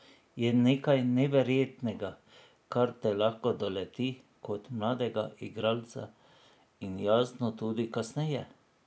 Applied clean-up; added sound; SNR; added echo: none; none; none; none.